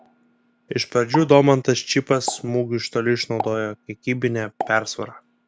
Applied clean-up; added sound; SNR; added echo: none; Explosion; 14 dB; none.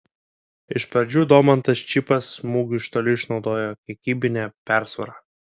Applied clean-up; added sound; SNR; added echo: none; none; none; none.